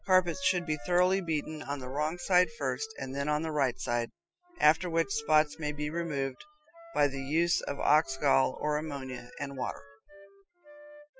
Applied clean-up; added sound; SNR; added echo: classical method spectral subtraction.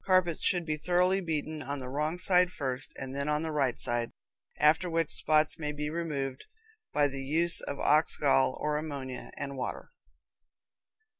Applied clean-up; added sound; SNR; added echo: none; none; none; none.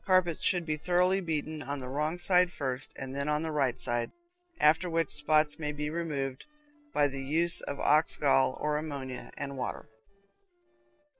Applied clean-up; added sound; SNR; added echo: neural separator model SepFormer DNS4.